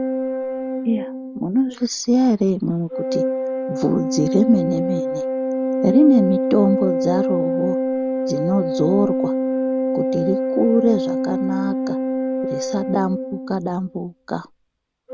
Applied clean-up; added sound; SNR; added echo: none; Organ; 1 dB; none.